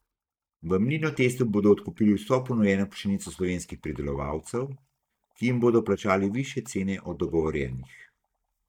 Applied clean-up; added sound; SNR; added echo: neural mask model DeepFilterNet 3.